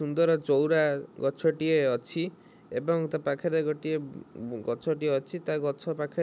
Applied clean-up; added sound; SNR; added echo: none; none; none; none.